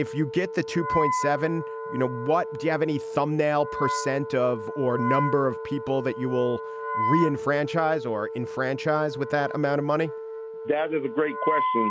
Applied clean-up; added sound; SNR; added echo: none; Wind instrument, woodwind instrument; 5 dB; none.